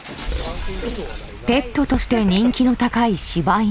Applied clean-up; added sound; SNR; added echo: none; Burping, eructation + Shatter; 16 dB; none.